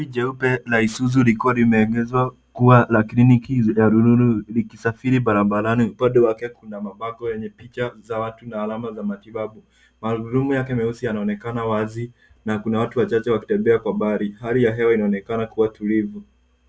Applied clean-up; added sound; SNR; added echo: none; none; none; none.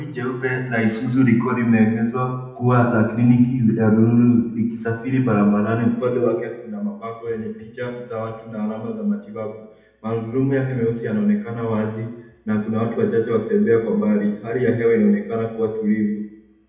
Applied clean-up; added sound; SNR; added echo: none; none; none; reverberation time 0.8 s.